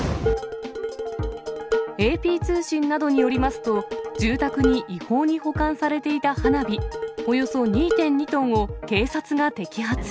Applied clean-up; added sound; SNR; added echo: none; Dishes, pots, and pans; 6 dB; none.